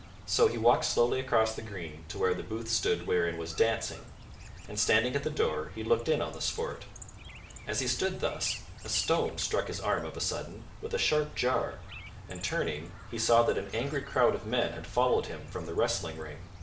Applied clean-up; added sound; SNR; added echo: none; Chirp, tweet; 14 dB; reverberation time 0.4 s.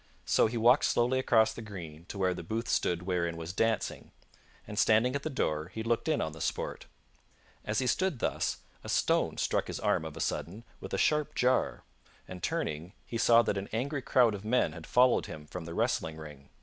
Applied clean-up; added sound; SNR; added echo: none; none; none; none.